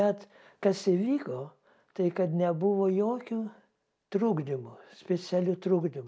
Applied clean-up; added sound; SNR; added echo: none; none; none; none.